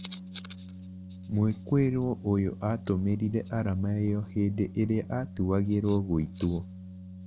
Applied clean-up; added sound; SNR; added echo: none; Organ; 14 dB; none.